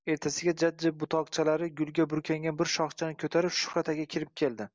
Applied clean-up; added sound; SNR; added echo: none; none; none; none.